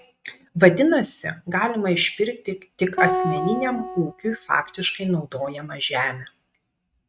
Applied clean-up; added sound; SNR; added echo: neural mask model RNNoise.